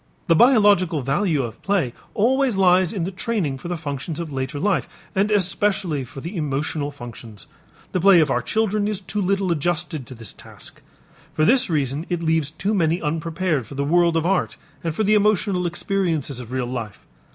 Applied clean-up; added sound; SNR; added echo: none; none; none; none.